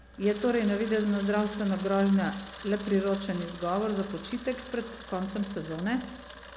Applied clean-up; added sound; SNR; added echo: none; Camera; 12 dB; none.